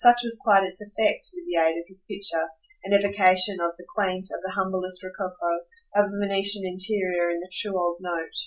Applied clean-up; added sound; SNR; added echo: none; none; none; none.